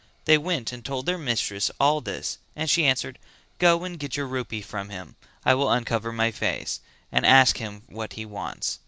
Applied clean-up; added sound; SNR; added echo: none; none; none; none.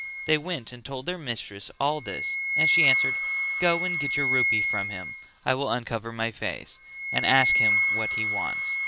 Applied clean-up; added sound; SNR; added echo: none; Wind instrument, woodwind instrument; -2 dB; none.